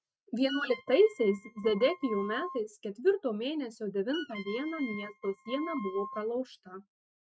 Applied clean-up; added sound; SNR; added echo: neural mask model RNNoise.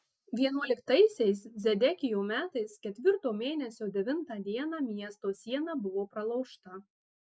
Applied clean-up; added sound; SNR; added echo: none; none; none; none.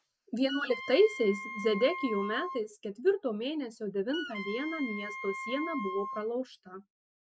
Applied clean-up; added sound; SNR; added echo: none; Wind instrument, woodwind instrument; 9 dB; none.